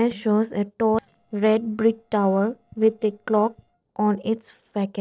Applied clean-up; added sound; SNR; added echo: neural separator model SepFormer DNS4.